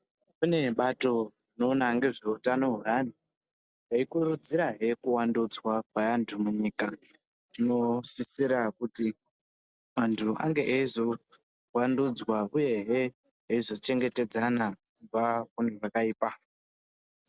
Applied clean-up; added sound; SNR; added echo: none; none; none; none.